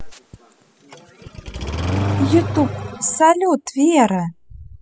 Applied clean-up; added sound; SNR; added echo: classical method spectral subtraction.